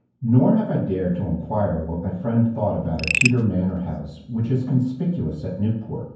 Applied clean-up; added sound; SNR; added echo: none; Frog; 6 dB; reverberation time 0.9 s.